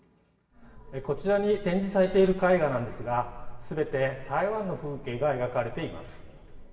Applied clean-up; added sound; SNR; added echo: none; Hi-hat; 20 dB; reverberation time 1.8 s.